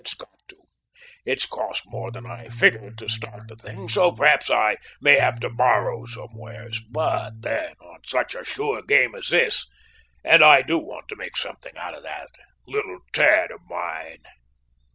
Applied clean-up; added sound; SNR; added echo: neural mask model DeepFilterNet 3.